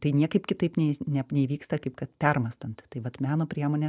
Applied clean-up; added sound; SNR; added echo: none; none; none; none.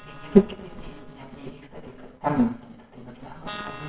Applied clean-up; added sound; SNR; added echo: neural separator model SepFormer WHAMR!.